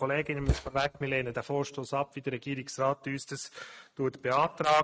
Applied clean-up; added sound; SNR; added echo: neural mask model RNNoise.